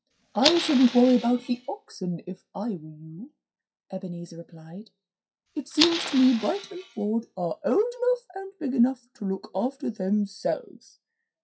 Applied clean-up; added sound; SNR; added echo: classical method WPE with log-MMSE.